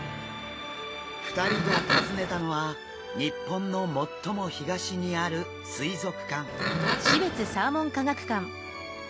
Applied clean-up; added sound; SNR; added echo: none; Livestock, farm animals, working animals; -3 dB; none.